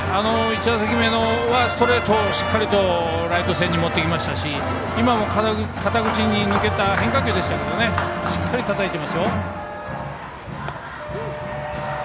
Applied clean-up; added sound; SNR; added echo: none; Wind instrument, woodwind instrument; 14 dB; none.